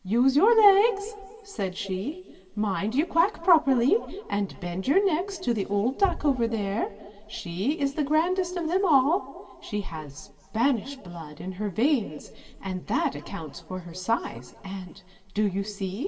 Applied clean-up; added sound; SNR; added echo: none; Bass drum; 16 dB; reverberation time 2.0 s.